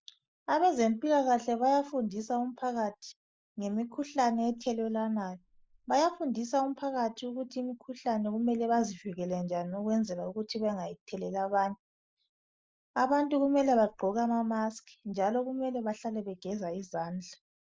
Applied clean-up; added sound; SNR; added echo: neural mask model Resemble Enhance denoiser.